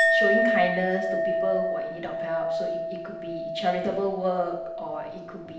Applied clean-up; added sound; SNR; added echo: none; Chink, clink; -2 dB; reverberation time 0.8 s.